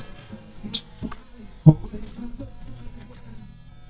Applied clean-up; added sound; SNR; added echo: neural mask model DeepFilterNet 3.